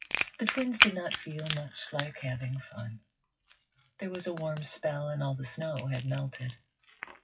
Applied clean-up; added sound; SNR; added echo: classical method WPE with log-MMSE.